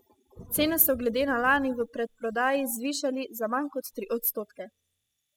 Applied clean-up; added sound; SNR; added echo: classical method spectral subtraction.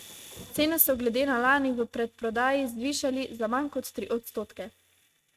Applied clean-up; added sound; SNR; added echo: neural mask model RNNoise.